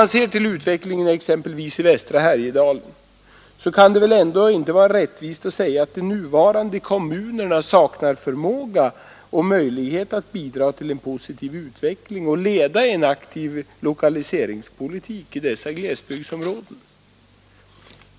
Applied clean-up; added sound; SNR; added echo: none; none; none; none.